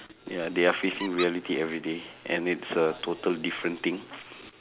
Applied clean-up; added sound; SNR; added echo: none; Squeak; 14 dB; none.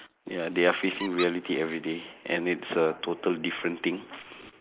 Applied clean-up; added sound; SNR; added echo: neural mask model Resemble Enhance denoiser.